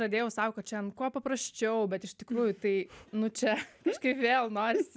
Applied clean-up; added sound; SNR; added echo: none; none; none; none.